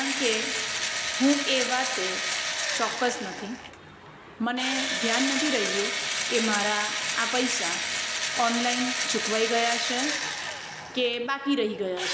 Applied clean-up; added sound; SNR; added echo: none; Engine / Drill; 1 dB; none.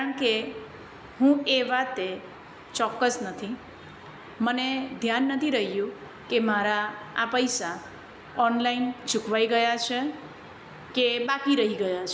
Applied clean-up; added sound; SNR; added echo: none; none; none; none.